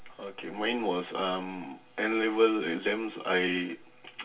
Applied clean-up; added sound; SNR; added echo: none; none; none; reverberation time 0.2 s.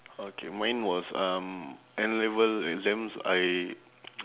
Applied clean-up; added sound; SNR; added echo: none; none; none; none.